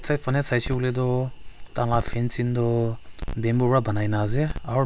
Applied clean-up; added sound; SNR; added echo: none; none; none; none.